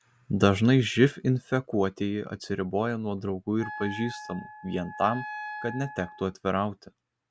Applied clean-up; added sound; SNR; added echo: none; Wind instrument, woodwind instrument; 13 dB; none.